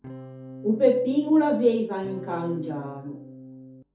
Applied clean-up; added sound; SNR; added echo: none; Electric guitar / Strum; 17 dB; reverberation time 0.5 s.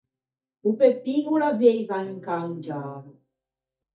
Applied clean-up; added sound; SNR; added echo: neural mask model DeepFilterNet 3.